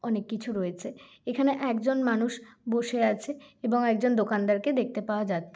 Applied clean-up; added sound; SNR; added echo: none; none; none; none.